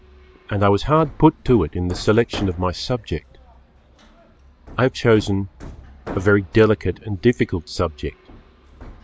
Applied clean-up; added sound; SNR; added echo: none; Hammer; 18 dB; none.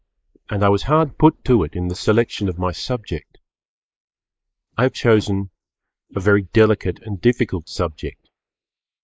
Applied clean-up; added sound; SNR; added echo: neural mask model Resemble Enhance denoiser.